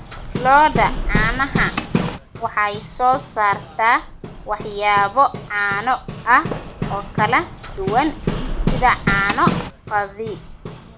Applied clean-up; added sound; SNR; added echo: none; Hammer; 5 dB; none.